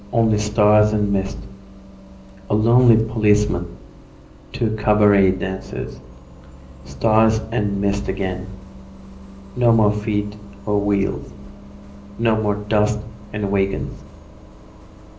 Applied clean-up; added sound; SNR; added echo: none; Bus; 19 dB; reverberation time 0.5 s.